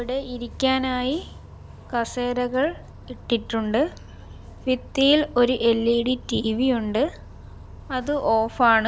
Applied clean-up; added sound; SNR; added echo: none; Bus; 17 dB; none.